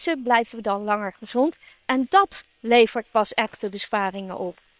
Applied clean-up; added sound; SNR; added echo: neural separator model SepFormer WHAM!.